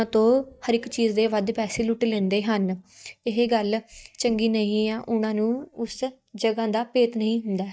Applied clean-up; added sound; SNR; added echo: neural mask model DeepFilterNet 3.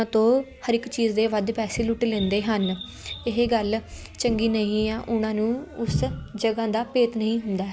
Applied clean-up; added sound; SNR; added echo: none; Bird vocalization, bird call, bird song; 16 dB; none.